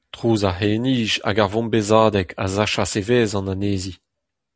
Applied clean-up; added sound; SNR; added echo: none; none; none; none.